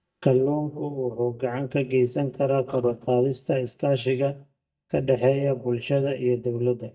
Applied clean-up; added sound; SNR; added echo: neural mask model DeepFilterNet 3.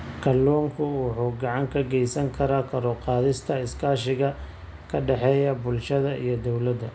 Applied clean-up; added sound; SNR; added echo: none; none; none; none.